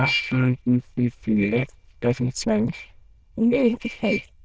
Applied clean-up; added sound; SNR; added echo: neural diffusion model UNIVERSE++.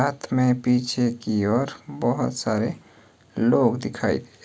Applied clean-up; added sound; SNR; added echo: none; none; none; none.